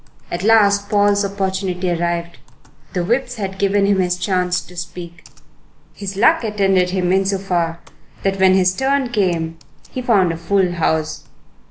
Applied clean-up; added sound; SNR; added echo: none; Computer keyboard; 17 dB; none.